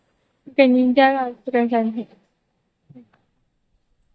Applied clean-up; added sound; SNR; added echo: neural mask model DeepFilterNet 3.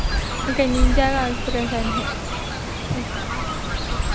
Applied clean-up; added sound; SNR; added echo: none; Fowl; -3 dB; none.